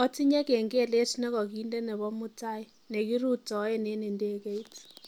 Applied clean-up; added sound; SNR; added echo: none; none; none; none.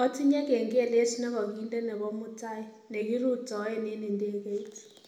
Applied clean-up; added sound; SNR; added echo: none; none; none; reverberation time 0.8 s.